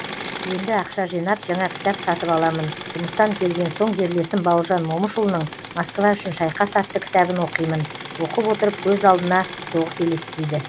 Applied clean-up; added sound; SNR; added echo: none; Engine / Mechanisms; 11 dB; none.